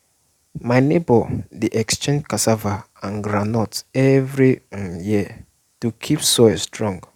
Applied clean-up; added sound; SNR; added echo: none; none; none; none.